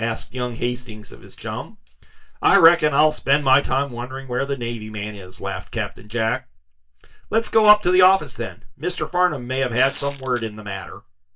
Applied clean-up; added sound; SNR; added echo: neural mask model DeepFilterNet 3.